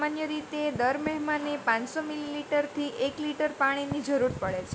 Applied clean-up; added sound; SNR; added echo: none; none; none; none.